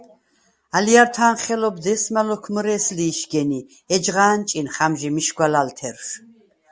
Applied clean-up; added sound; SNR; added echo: none; none; none; none.